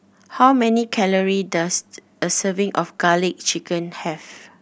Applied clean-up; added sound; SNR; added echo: none; none; none; none.